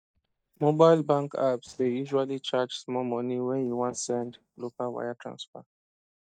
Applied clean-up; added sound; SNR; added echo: neural mask model DeepFilterNet 3.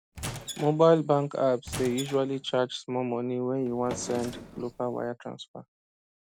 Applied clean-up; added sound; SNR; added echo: none; Drawer open or close + Squeak / Wood; 13 dB; none.